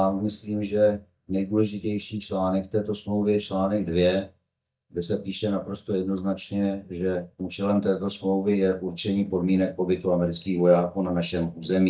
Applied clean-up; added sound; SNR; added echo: neural mask model DeepFilterNet 3.